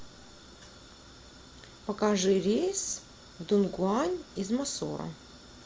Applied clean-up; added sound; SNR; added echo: none; none; none; none.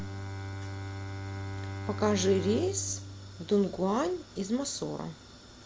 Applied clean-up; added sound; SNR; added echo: none; Bowed string instrument; 8 dB; none.